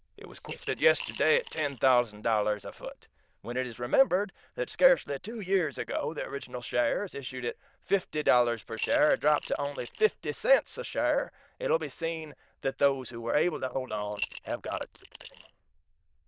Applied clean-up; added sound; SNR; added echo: neural diffusion model UNIVERSE++.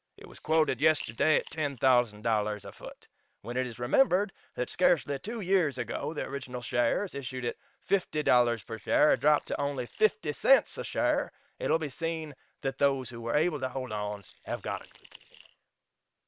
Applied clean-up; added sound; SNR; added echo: neural separator model SepFormer WHAM!.